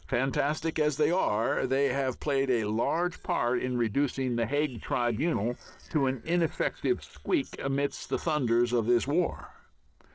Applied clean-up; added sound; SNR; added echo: neural separator model SepFormer DNS4.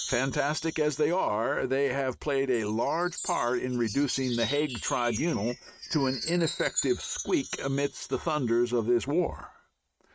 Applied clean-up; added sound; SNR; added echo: neural mask model RNNoise.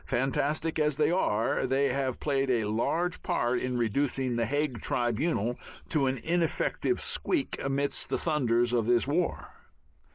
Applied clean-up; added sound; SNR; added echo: neural mask model Resemble Enhance denoiser.